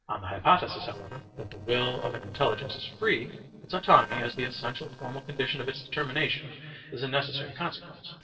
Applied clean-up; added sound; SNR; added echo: neural separator model SepFormer DNS4.